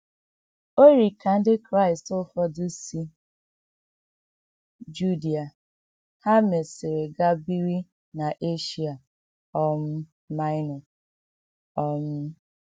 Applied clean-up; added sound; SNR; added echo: none; none; none; none.